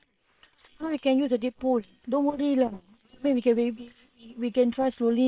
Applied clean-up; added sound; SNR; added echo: neural separator model SepFormer WHAM!.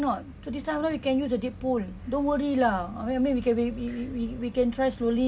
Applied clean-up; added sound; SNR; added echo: none; none; none; none.